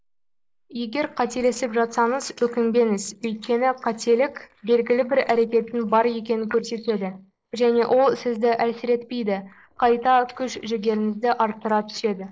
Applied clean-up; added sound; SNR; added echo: neural mask model Resemble Enhance denoiser.